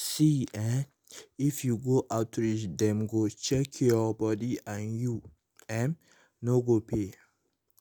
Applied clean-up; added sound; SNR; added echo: none; none; none; none.